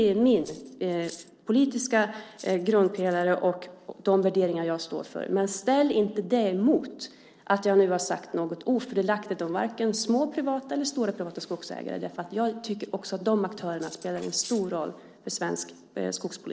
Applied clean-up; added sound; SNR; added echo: neural separator model SepFormer DNS4.